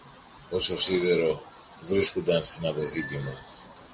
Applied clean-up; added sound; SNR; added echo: none; none; none; none.